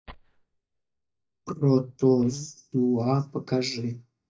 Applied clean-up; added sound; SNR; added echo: neural mask model DeepFilterNet 3.